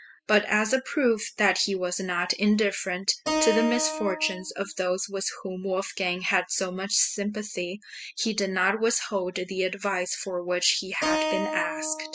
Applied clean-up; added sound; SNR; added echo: classical method spectral subtraction.